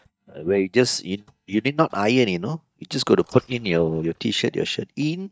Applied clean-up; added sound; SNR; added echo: neural mask model DeepFilterNet 3.